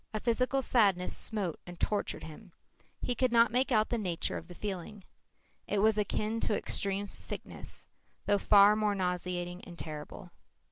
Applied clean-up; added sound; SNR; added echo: none; none; none; none.